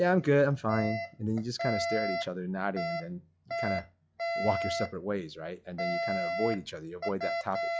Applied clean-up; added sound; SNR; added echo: classical method log-MMSE.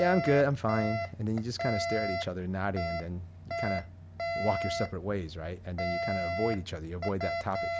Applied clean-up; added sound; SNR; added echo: none; Alarm; 3 dB; none.